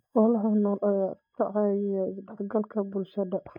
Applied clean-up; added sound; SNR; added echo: neural mask model DeepFilterNet 3.